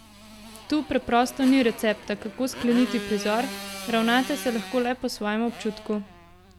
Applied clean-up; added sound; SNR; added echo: none; Motorcycle; 13 dB; none.